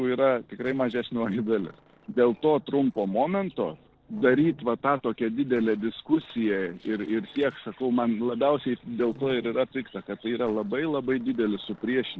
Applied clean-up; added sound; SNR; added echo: neural separator model SepFormer DNS4.